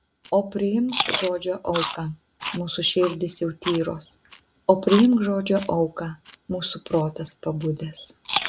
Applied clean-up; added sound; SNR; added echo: none; Chewing, mastication; 7 dB; none.